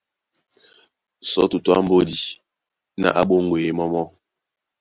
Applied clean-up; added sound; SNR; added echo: none; none; none; none.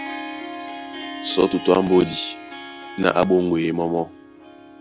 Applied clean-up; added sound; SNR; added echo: none; Harp; 12 dB; none.